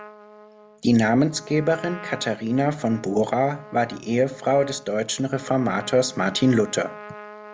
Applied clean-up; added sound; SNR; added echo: none; Trumpet; 19 dB; none.